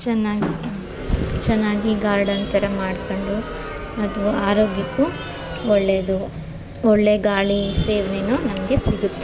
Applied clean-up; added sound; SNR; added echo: none; Crowd; 12 dB; none.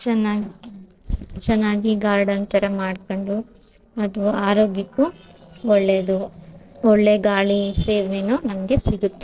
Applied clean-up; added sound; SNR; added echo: neural separator model SepFormer DNS4.